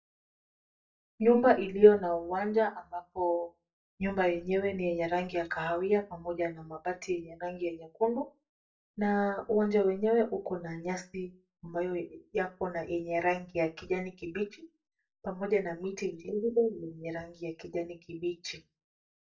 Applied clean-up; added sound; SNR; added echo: neural mask model DeepFilterNet 3.